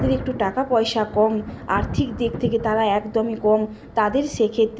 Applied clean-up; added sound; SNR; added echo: none; Thunder; 12 dB; none.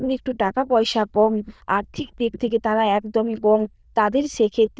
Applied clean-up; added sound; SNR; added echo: neural diffusion model UNIVERSE++.